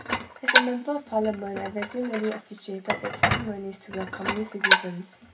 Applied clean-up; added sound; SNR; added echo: none; Dishes, pots, and pans; -3 dB; reverberation time 0.2 s.